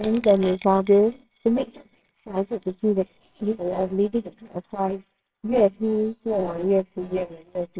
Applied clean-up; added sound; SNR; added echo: neural separator model SepFormer WHAMR!.